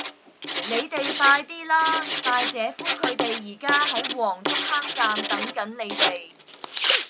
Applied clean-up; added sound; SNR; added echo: none; Writing; -2 dB; none.